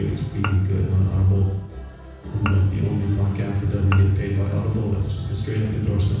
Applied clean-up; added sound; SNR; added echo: none; Bowed string instrument; 18 dB; reverberation time 1.1 s.